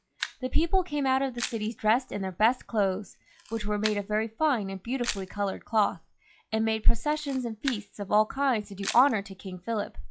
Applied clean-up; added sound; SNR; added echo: classical method log-MMSE.